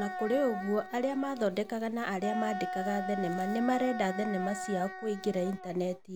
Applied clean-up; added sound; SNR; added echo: none; Wind instrument, woodwind instrument; 7 dB; none.